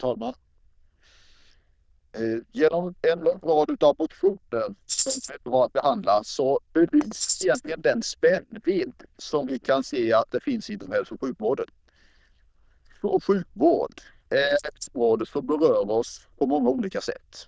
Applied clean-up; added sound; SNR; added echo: neural diffusion model UNIVERSE++.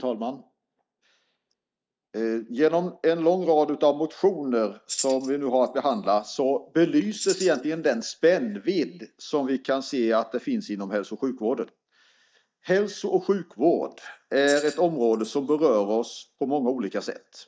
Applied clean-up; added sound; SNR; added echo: neural mask model DeepFilterNet 3.